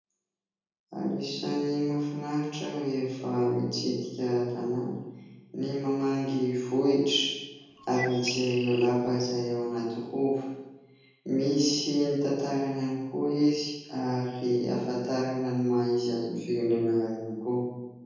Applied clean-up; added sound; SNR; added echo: none; Bird; 11 dB; reverberation time 1.3 s.